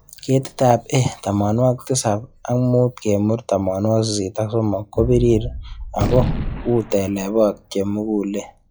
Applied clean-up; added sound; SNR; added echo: classical method log-MMSE.